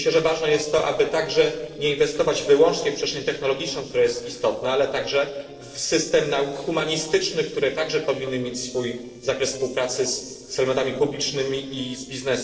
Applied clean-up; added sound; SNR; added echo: neural separator model SepFormer DNS4.